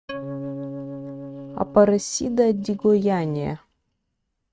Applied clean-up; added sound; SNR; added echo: neural mask model RNNoise.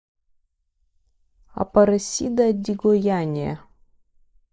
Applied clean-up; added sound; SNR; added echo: neural mask model Resemble Enhance denoiser.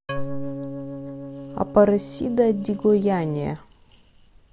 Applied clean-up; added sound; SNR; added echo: none; Organ; 11 dB; none.